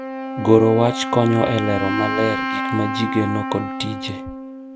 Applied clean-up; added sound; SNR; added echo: none; Wind instrument, woodwind instrument; 5 dB; none.